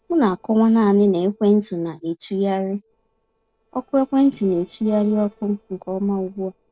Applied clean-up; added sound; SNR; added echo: neural separator model SepFormer DNS4.